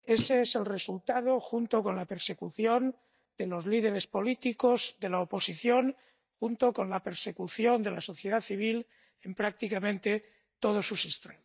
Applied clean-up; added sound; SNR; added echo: neural mask model DeepFilterNet 3.